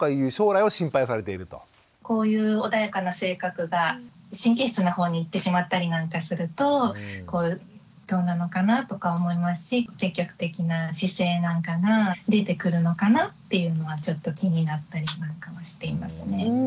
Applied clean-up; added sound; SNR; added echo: none; none; none; none.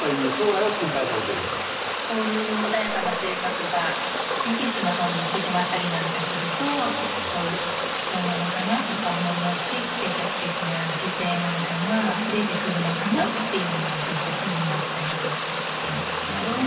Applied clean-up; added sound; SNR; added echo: none; Water; 0 dB; reverberation time 2.5 s.